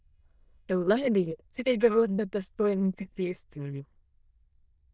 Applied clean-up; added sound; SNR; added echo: neural diffusion model UNIVERSE++.